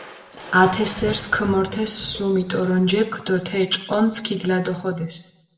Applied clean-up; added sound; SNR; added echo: none; Crushing; 17 dB; reverberation time 0.8 s.